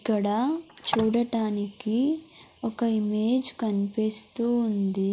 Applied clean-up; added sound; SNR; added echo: neural mask model Resemble Enhance denoiser.